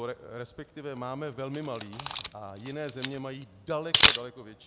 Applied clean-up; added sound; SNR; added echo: none; Camera; -5 dB; none.